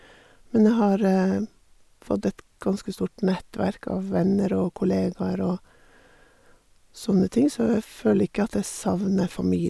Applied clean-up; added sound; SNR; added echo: none; none; none; none.